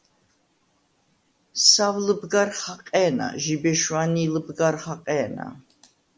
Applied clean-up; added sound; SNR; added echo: none; none; none; none.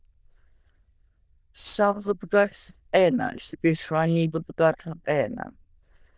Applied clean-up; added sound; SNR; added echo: neural diffusion model UNIVERSE++.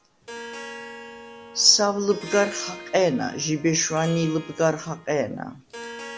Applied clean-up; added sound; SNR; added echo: none; Harp; 15 dB; none.